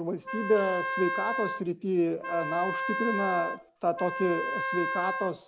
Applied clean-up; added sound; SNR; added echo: none; Wind instrument, woodwind instrument; 3 dB; none.